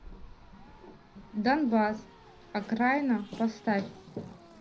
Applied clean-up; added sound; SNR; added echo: none; Race car, auto racing; 19 dB; reverberation time 0.4 s.